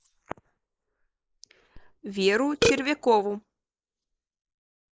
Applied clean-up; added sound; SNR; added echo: neural mask model Resemble Enhance denoiser.